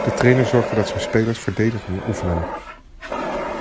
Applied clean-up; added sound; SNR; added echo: none; Fire; 6 dB; none.